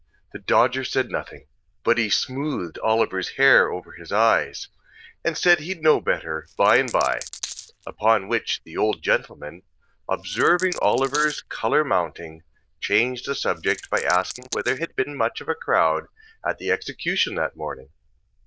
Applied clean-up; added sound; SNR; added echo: neural diffusion model UNIVERSE++.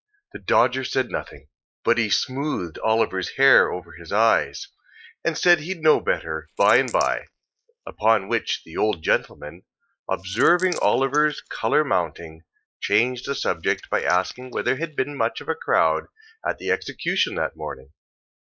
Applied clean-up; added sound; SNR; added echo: neural mask model Resemble Enhance denoiser.